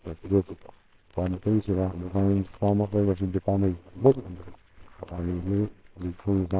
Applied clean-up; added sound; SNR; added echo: neural separator model SepFormer WHAMR!.